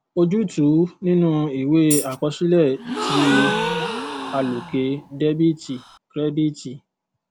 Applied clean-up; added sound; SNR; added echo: none; Gasp + Tambourine; 5 dB; none.